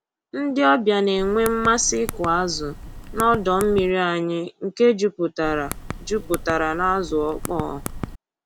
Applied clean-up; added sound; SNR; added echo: none; Typing; 11 dB; none.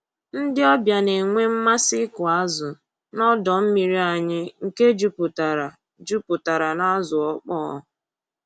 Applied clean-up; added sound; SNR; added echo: none; none; none; none.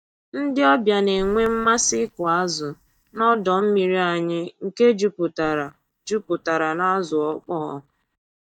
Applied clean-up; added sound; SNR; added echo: neural mask model DeepFilterNet 3.